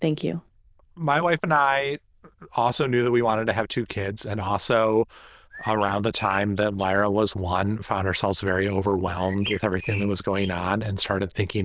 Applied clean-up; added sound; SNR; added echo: neural diffusion model UNIVERSE++.